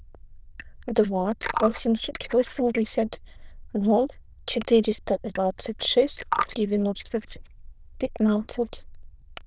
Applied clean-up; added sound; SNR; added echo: neural diffusion model UNIVERSE++.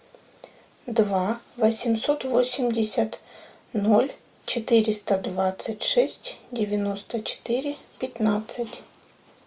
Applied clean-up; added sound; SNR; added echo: none; none; none; none.